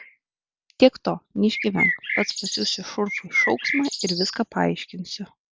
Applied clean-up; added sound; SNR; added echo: none; Bird; 1 dB; none.